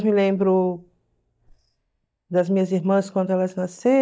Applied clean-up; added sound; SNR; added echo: neural mask model DeepFilterNet 3.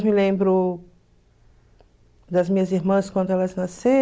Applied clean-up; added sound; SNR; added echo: none; none; none; none.